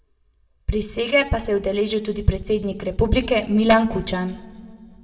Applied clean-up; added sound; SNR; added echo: none; none; none; reverberation time 0.8 s.